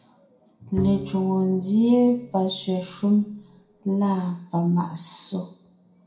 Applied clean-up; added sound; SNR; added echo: none; Bowed string instrument; 14 dB; reverberation time 0.5 s.